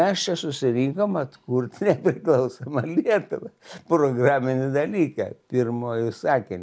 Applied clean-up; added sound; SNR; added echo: none; none; none; none.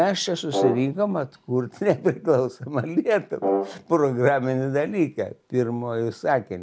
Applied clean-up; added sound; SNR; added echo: none; Brass instrument; 4 dB; none.